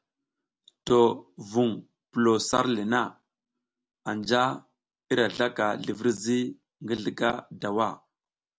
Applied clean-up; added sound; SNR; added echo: none; none; none; none.